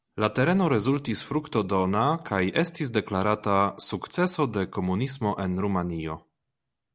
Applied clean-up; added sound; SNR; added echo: none; none; none; none.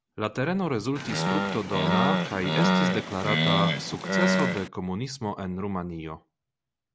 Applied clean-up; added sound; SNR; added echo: none; Animal; -5 dB; none.